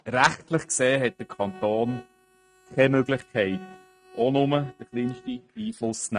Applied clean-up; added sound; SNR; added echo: neural mask model RNNoise.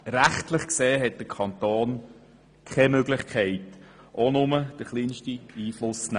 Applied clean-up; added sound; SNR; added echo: none; none; none; none.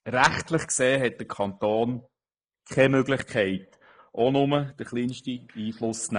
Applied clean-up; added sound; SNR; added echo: neural mask model Resemble Enhance denoiser.